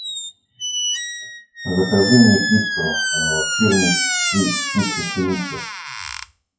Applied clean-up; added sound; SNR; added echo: classical method WPE with log-MMSE.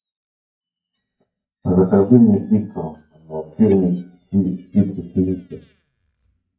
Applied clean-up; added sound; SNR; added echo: neural mask model DeepFilterNet 3.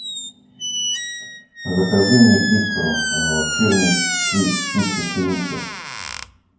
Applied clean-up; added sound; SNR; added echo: none; Squeak; 3 dB; reverberation time 0.9 s.